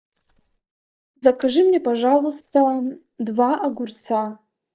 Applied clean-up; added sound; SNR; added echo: neural mask model DeepFilterNet 3.